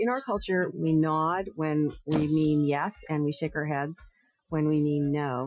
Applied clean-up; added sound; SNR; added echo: classical method Wiener filter.